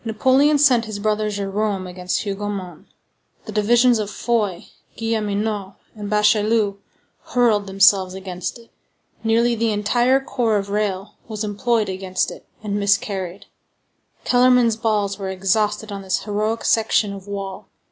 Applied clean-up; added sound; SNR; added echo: none; none; none; none.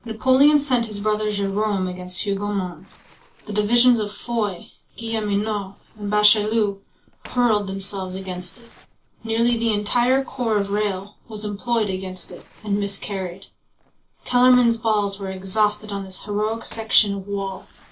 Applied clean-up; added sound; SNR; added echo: neural separator model SepFormer DNS4.